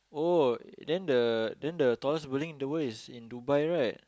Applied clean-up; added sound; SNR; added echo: none; none; none; none.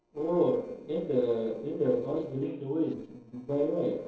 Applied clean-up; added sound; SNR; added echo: neural separator model SepFormer DNS4.